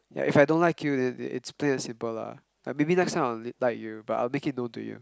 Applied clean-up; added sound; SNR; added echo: none; none; none; none.